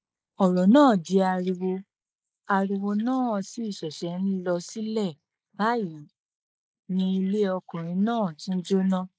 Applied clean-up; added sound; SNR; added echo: neural mask model Resemble Enhance denoiser.